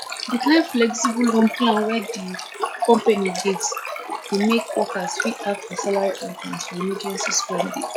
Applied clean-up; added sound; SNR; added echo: classical method log-MMSE.